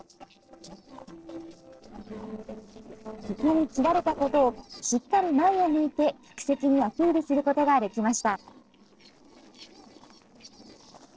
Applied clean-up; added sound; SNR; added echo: neural separator model SepFormer DNS4.